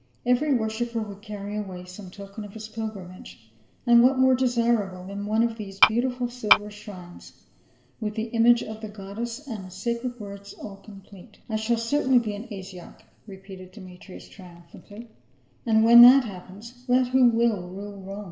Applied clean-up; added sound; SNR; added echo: none; Tap / Glass; -3 dB; reverberation time 2.1 s.